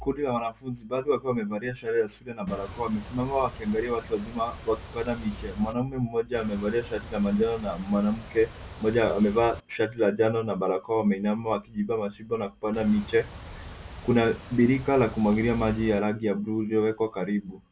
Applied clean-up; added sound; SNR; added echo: none; Boat, Water vehicle; 15 dB; none.